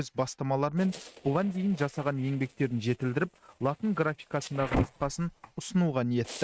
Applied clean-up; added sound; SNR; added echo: neural mask model RNNoise.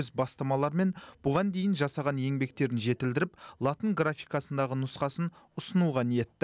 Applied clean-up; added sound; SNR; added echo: none; none; none; none.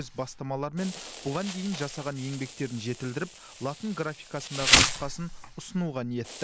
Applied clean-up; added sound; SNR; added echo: none; Insect; -2 dB; none.